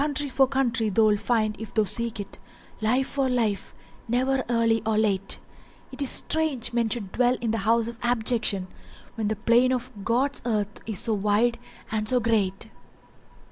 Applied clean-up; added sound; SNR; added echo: none; none; none; none.